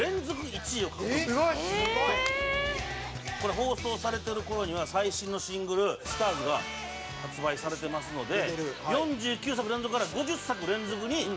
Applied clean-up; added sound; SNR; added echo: none; none; none; none.